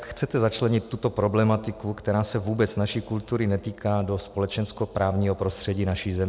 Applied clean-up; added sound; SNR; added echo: none; none; none; none.